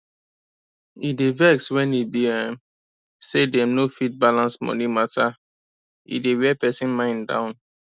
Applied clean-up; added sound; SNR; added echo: none; none; none; none.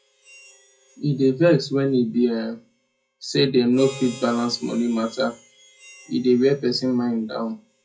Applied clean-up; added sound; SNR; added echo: classical method WPE with log-MMSE.